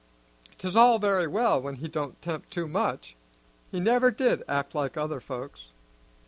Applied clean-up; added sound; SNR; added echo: none; none; none; none.